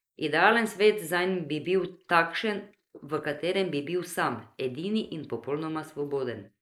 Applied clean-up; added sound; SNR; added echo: neural mask model Resemble Enhance denoiser.